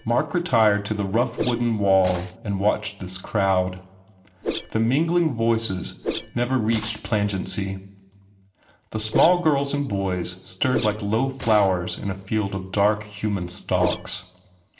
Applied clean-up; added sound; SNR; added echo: none; Whoosh, swoosh, swish; 13 dB; reverberation time 0.6 s.